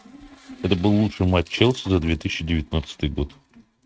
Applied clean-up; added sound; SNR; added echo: neural mask model RNNoise.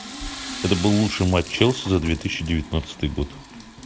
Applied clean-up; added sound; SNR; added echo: none; Toilet flush / Water; 14 dB; none.